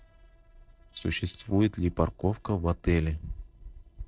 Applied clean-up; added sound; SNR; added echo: neural separator model SepFormer DNS4.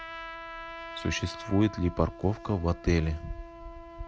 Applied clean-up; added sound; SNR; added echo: none; Trumpet; 13 dB; none.